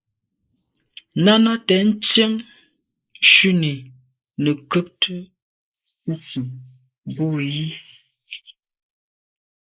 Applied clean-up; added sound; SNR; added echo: neural mask model Resemble Enhance denoiser.